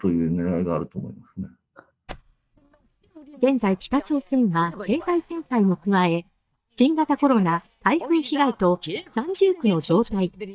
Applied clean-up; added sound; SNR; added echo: neural mask model DeepFilterNet 3.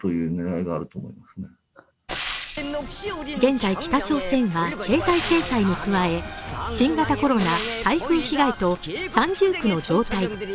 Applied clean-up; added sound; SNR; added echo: none; Frying (food); 9 dB; none.